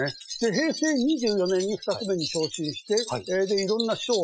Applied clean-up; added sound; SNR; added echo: classical method Wiener filter.